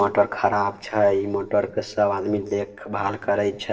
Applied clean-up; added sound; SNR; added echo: neural separator model SepFormer DNS4.